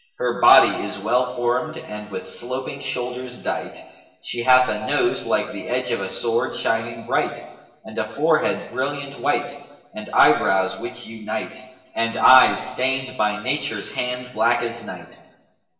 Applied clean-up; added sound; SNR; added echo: none; none; none; reverberation time 1.1 s.